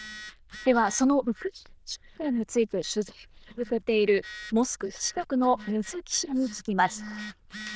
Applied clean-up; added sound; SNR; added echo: neural diffusion model UNIVERSE++.